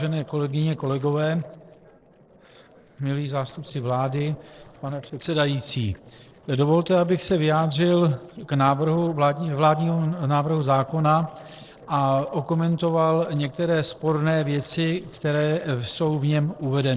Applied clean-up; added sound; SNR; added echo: neural separator model SepFormer DNS4.